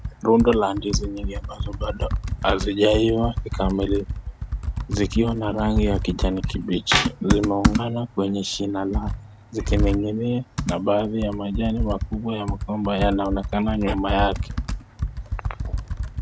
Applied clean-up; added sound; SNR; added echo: none; Computer keyboard; 3 dB; none.